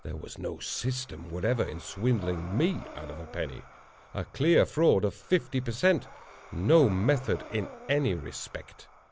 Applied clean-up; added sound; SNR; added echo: none; Breathing; 19 dB; none.